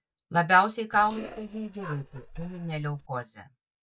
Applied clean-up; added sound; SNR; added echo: neural mask model DeepFilterNet 3.